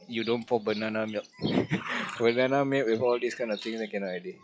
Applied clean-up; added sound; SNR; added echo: classical method log-MMSE.